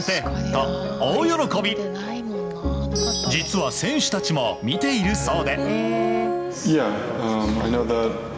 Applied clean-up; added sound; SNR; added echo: none; none; none; none.